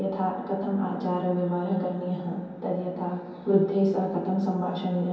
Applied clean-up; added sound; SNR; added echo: none; none; none; reverberation time 0.6 s.